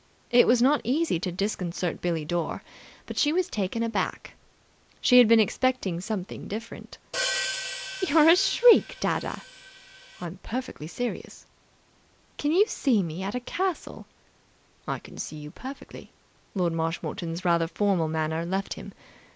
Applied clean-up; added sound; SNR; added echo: none; Hi-hat; 8 dB; none.